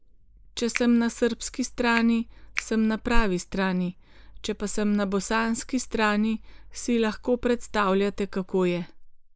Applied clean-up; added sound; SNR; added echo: neural mask model Resemble Enhance denoiser.